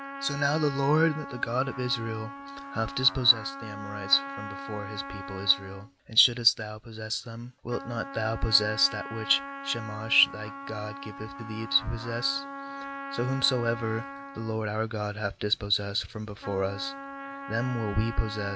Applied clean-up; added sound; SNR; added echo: none; Trumpet; 10 dB; none.